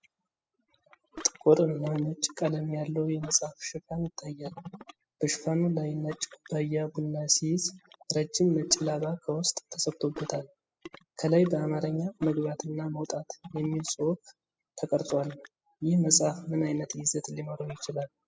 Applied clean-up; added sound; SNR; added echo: classical method spectral subtraction.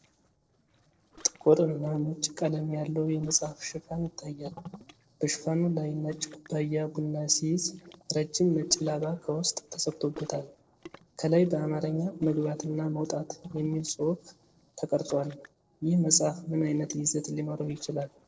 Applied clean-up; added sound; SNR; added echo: neural separator model SepFormer DNS4.